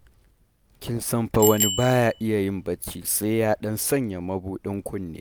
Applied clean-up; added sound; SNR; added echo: none; Bicycle bell; 11 dB; none.